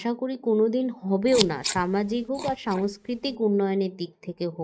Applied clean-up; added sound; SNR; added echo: neural mask model RNNoise.